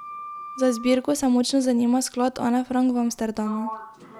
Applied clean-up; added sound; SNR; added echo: none; Sliding door; 17 dB; none.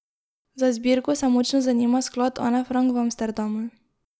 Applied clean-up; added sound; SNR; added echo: none; none; none; none.